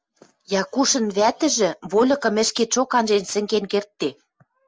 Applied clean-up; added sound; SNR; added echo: none; none; none; none.